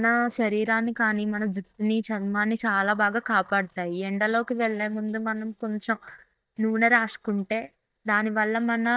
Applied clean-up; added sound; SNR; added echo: neural mask model DeepFilterNet 3.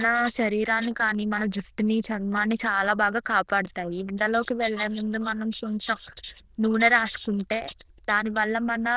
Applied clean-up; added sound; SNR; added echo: neural diffusion model UNIVERSE++.